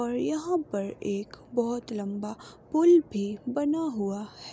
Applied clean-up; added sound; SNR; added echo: none; none; none; none.